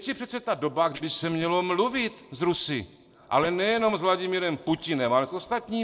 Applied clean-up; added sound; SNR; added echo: neural separator model SepFormer DNS4.